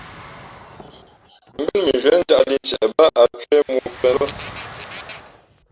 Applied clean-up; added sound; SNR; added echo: none; Explosion; 19 dB; none.